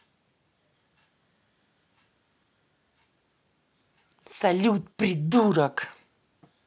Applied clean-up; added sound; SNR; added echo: none; none; none; none.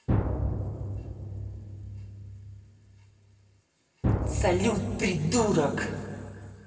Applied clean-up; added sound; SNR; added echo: none; Drum; 1 dB; reverberation time 2.6 s.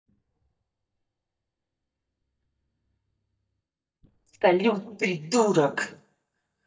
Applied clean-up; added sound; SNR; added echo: neural mask model DeepFilterNet 3.